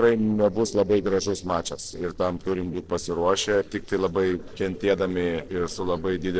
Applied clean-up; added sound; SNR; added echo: neural separator model SepFormer DNS4.